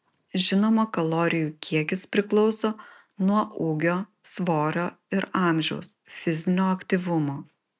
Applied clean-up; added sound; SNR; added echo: none; none; none; none.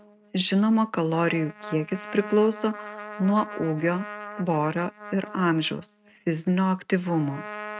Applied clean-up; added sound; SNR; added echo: neural mask model RNNoise.